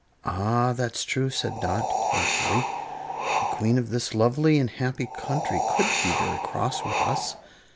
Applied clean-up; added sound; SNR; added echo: none; Wind; 1 dB; none.